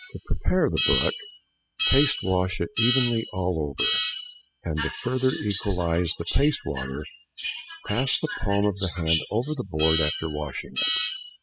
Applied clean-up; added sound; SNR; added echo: classical method spectral subtraction.